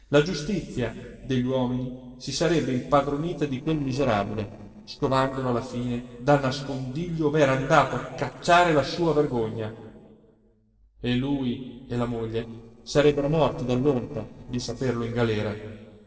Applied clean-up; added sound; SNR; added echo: neural separator model SepFormer DNS4.